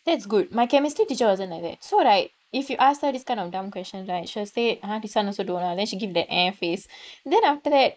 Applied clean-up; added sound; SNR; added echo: neural mask model Resemble Enhance denoiser.